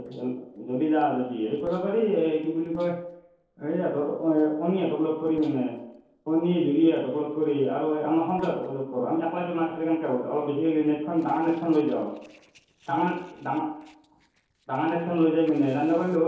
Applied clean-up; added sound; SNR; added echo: neural separator model SepFormer DNS4.